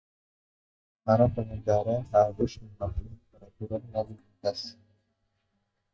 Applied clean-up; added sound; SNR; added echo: neural mask model DeepFilterNet 3.